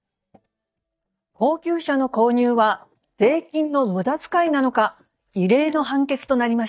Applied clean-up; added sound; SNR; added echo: neural mask model DeepFilterNet 3.